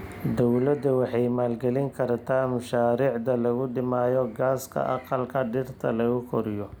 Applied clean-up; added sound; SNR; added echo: none; none; none; none.